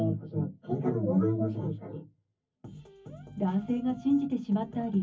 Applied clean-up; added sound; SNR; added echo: none; none; none; reverberation time 0.3 s.